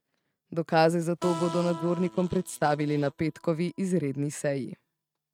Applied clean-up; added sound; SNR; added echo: neural mask model RNNoise.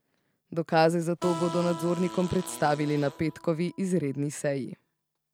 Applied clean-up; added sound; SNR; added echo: none; Acoustic guitar + Fart; 13 dB; none.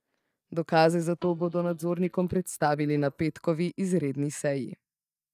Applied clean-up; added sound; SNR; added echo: neural mask model DeepFilterNet 3.